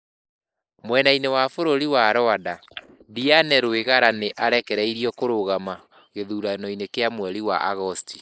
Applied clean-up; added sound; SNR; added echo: neural mask model Resemble Enhance denoiser.